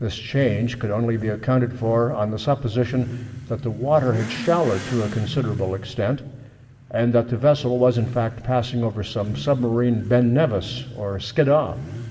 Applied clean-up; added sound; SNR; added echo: none; Motorcycle / Accelerating, revving, vroom; 13 dB; reverberation time 1.0 s.